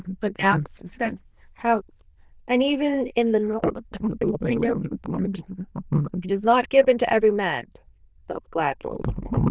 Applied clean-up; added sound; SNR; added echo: neural diffusion model UNIVERSE++.